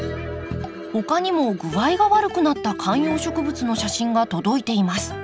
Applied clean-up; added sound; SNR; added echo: none; none; none; none.